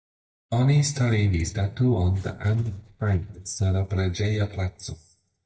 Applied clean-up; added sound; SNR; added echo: neural mask model DeepFilterNet 3.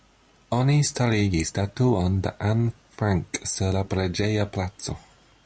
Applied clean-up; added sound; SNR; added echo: none; none; none; none.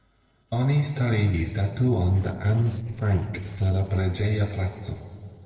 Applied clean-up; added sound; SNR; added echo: neural separator model SepFormer DNS4.